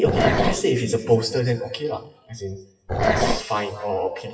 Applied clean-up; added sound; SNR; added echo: classical method WPE with log-MMSE.